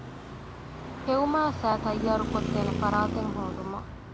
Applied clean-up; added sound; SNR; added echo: none; Traffic noise, roadway noise; 3 dB; none.